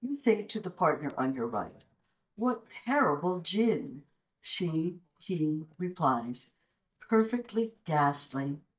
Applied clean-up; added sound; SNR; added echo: neural mask model DeepFilterNet 3.